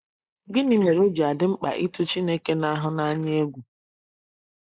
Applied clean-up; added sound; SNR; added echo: neural mask model Resemble Enhance denoiser.